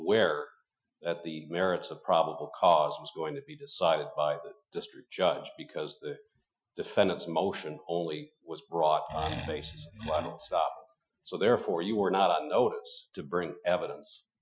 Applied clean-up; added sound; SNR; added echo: classical method Wiener filter.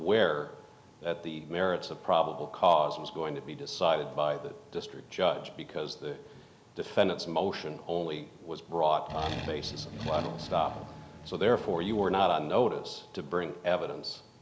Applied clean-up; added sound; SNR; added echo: none; Accelerating, revving, vroom; 10 dB; none.